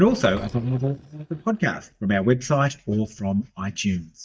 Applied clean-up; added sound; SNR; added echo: neural mask model DeepFilterNet 3.